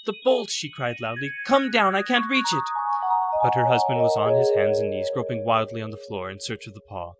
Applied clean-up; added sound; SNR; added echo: none; Mallet percussion; 0 dB; none.